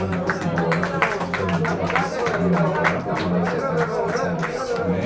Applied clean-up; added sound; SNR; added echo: none; Applause; -1 dB; reverberation time 0.6 s.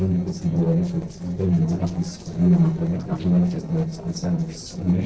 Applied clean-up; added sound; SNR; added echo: neural separator model SepFormer DNS4.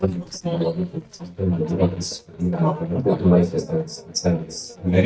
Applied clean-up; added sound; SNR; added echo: neural mask model DeepFilterNet 3.